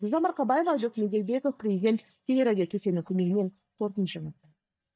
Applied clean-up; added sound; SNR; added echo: neural mask model DeepFilterNet 3.